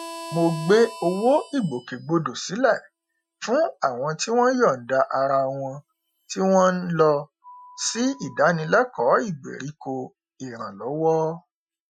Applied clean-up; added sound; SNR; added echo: classical method Wiener filter.